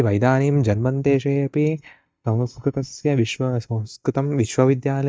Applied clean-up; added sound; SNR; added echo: neural mask model DeepFilterNet 3.